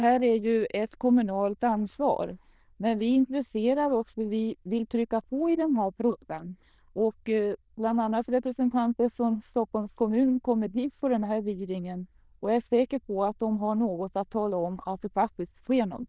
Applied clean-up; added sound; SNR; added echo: neural diffusion model UNIVERSE++.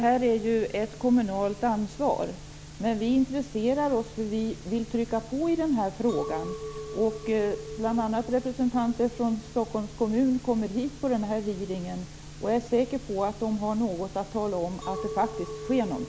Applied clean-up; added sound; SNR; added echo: none; Chink, clink; 16 dB; none.